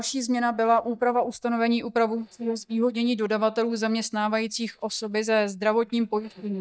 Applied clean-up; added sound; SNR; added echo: neural mask model DeepFilterNet 3.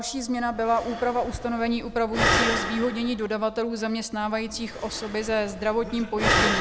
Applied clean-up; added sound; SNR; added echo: none; Breathing; 3 dB; none.